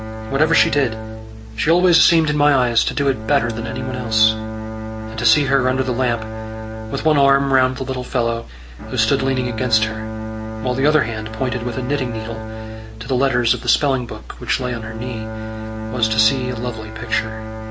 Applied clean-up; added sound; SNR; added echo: none; Bowed string instrument; 9 dB; none.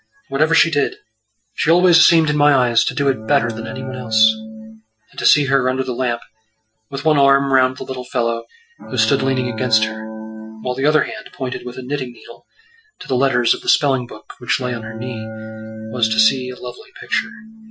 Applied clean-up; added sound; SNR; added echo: classical method Wiener filter.